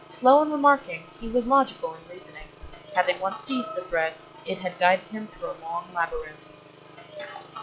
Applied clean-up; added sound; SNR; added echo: classical method log-MMSE.